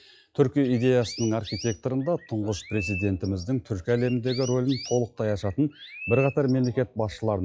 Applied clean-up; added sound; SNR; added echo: classical method log-MMSE.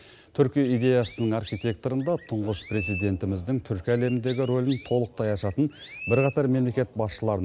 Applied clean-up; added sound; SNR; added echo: none; Chirp, tweet; 15 dB; none.